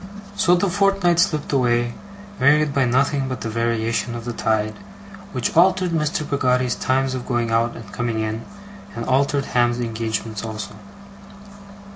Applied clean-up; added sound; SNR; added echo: none; none; none; none.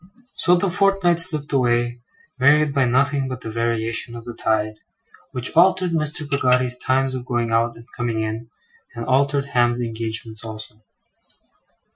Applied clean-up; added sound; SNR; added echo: classical method Wiener filter.